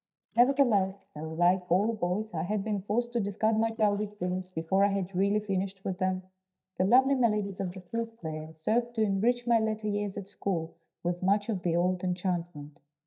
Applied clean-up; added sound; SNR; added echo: neural mask model DeepFilterNet 3.